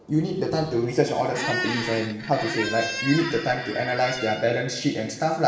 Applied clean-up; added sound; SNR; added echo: none; Squeak; 7 dB; reverberation time 0.9 s.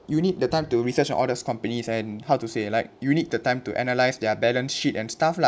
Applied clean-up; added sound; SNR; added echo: none; none; none; none.